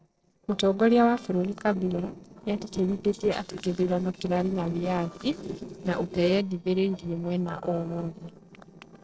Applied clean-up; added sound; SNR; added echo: neural separator model SepFormer DNS4.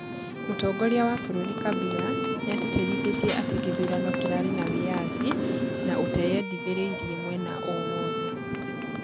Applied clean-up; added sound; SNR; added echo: none; Motorcycle + Bowed string instrument; 0 dB; none.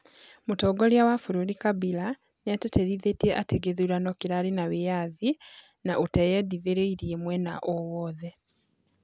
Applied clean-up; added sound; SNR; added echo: none; none; none; none.